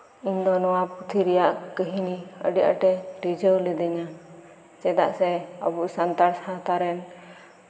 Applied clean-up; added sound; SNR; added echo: none; none; none; reverberation time 2.1 s.